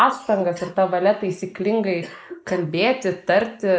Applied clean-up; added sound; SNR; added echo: neural mask model Resemble Enhance denoiser.